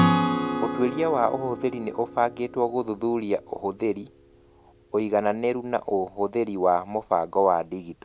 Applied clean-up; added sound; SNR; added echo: none; Acoustic guitar / Strum; 5 dB; none.